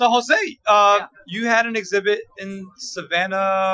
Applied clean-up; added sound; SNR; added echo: classical method Wiener filter.